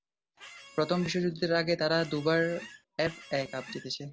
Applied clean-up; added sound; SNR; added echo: none; Squeak; 18 dB; none.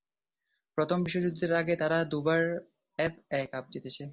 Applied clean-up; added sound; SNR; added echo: none; none; none; none.